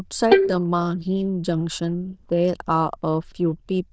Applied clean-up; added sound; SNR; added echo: neural diffusion model UNIVERSE++.